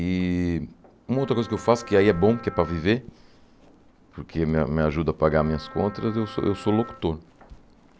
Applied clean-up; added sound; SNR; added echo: none; Wind instrument, woodwind instrument; 18 dB; none.